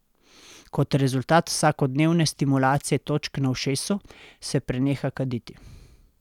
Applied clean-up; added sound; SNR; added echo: none; none; none; none.